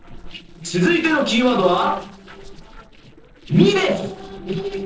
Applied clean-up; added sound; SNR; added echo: neural separator model SepFormer DNS4.